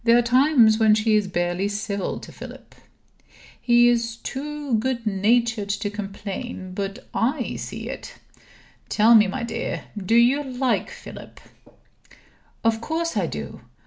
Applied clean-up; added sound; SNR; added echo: none; none; none; none.